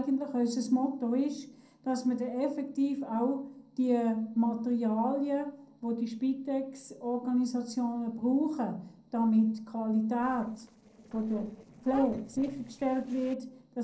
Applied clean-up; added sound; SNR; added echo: neural separator model SepFormer DNS4.